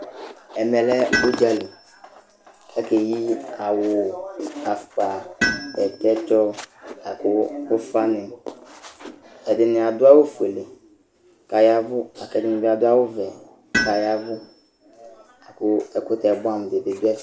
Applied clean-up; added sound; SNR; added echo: none; Tools; 10 dB; none.